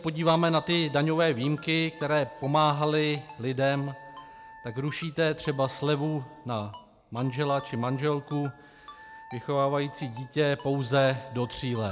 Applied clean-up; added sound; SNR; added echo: none; Ringtone + Wind instrument, woodwind instrument; 20 dB; none.